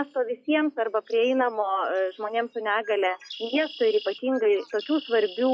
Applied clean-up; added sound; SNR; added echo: classical method log-MMSE.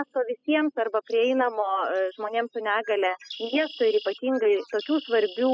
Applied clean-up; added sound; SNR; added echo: classical method spectral subtraction.